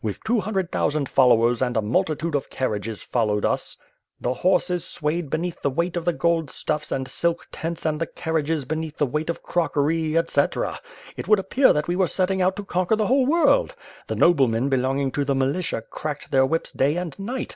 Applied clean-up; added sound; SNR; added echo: none; none; none; none.